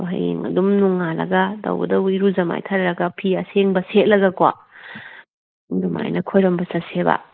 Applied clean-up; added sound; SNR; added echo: neural mask model Resemble Enhance denoiser.